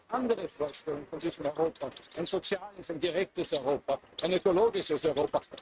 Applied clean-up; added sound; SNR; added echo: neural mask model RNNoise.